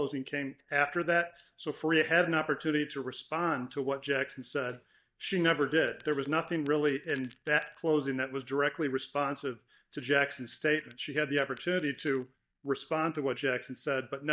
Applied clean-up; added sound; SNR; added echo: neural mask model DeepFilterNet 3.